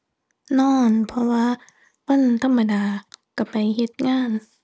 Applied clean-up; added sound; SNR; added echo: none; none; none; none.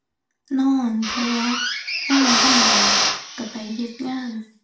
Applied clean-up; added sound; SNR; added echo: none; Drill; -2 dB; reverberation time 0.3 s.